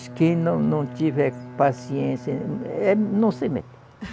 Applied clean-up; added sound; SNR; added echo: none; Bowed string instrument; 15 dB; none.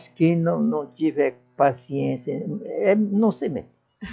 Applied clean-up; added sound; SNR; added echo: classical method log-MMSE.